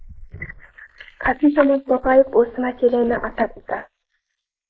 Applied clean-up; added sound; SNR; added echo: neural mask model Resemble Enhance denoiser.